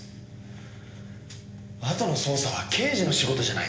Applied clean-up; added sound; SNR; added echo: none; none; none; reverberation time 0.8 s.